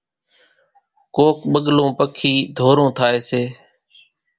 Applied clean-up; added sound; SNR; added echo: none; none; none; none.